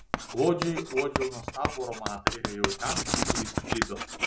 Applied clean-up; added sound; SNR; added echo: none; Writing; -1 dB; none.